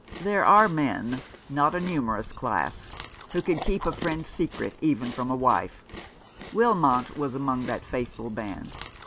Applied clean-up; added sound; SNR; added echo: none; Chewing, mastication; 15 dB; none.